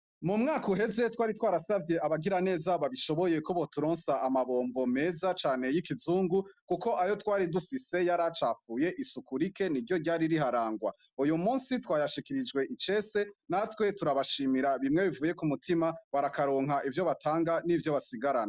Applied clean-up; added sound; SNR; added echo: none; none; none; none.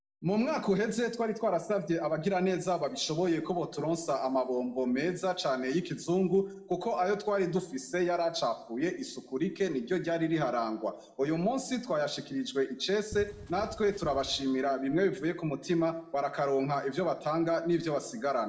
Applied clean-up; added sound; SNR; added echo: none; Wind; 15 dB; reverberation time 0.6 s.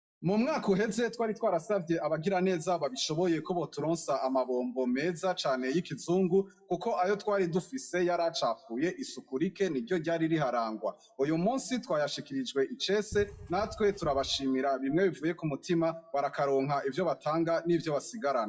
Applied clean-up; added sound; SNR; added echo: classical method WPE with log-MMSE.